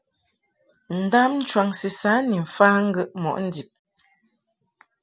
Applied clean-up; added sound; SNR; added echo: none; none; none; none.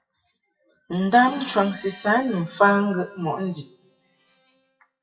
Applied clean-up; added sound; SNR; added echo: classical method WPE with log-MMSE.